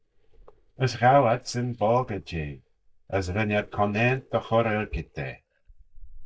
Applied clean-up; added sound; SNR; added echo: neural mask model DeepFilterNet 3.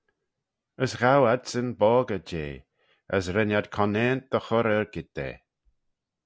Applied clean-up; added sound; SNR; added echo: none; none; none; none.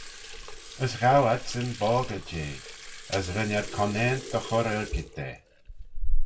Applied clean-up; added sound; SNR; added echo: none; Sink (filling or washing) / Water tap, faucet; 1 dB; reverberation time 0.1 s.